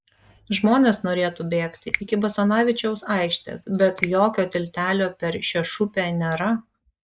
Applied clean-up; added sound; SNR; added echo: neural mask model Resemble Enhance denoiser.